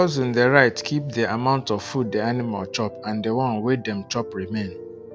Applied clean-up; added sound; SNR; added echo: none; Piano; 15 dB; none.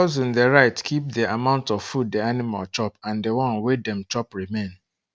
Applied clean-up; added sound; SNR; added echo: none; none; none; none.